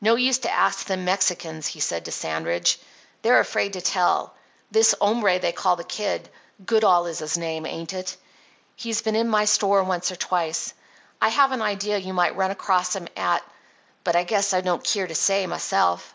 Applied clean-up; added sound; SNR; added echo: none; none; none; none.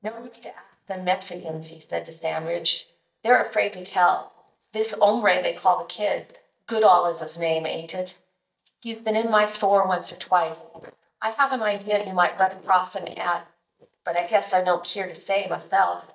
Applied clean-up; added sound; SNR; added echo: neural mask model DeepFilterNet 3.